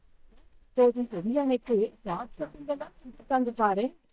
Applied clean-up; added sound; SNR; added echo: neural mask model DeepFilterNet 3.